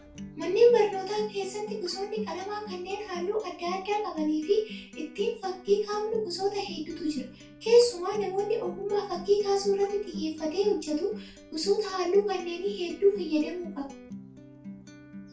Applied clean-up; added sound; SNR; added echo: none; Acoustic guitar; 16 dB; reverberation time 0.3 s.